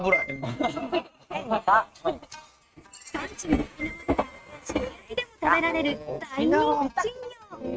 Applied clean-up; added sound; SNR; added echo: neural mask model RNNoise.